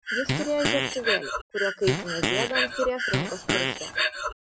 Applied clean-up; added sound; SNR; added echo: none; Fart + Breathing; -3 dB; none.